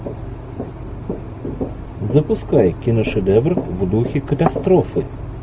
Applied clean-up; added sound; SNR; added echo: none; none; none; none.